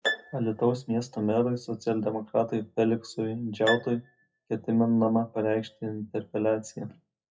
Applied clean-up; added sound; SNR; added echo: classical method WPE with log-MMSE.